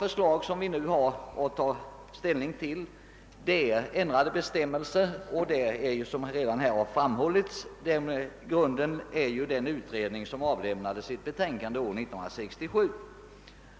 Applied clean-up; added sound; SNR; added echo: none; none; none; none.